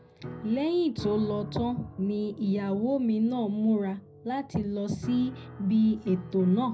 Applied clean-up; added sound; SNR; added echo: none; Piano; 16 dB; reverberation time 0.4 s.